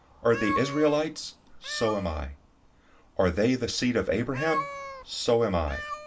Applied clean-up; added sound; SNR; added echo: none; Meow; 10 dB; reverberation time 0.2 s.